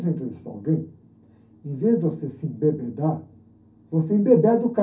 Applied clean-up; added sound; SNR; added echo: none; none; none; reverberation time 0.3 s.